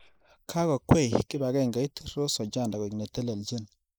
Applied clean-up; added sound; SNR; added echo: neural mask model Resemble Enhance denoiser.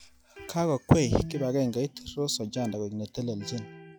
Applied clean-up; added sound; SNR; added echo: classical method log-MMSE.